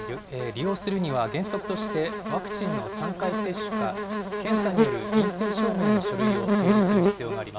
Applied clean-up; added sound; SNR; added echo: none; Buzz; -4 dB; none.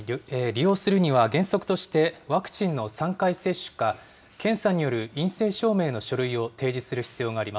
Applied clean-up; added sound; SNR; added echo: none; none; none; none.